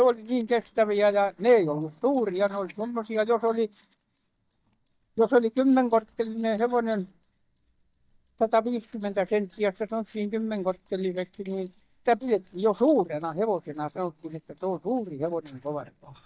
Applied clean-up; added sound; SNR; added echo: neural mask model DeepFilterNet 3.